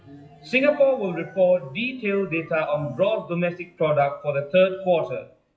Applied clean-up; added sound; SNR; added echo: classical method WPE with log-MMSE.